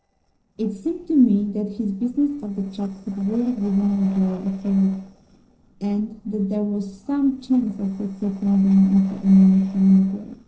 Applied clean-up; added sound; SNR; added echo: neural separator model SepFormer DNS4.